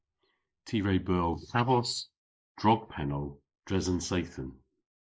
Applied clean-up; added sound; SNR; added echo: neural mask model Resemble Enhance denoiser.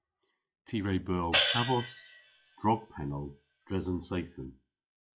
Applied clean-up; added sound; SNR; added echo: classical method log-MMSE.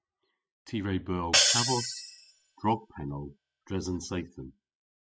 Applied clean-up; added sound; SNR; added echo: classical method spectral subtraction.